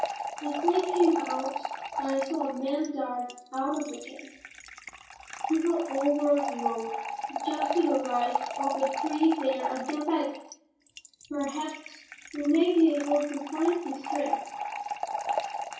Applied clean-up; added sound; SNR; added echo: none; Fill (with liquid) / Trickle, dribble; 5 dB; reverberation time 0.6 s.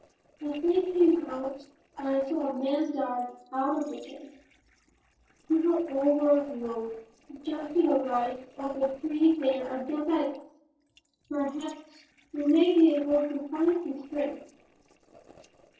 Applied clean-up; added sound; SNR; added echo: neural separator model SepFormer DNS4.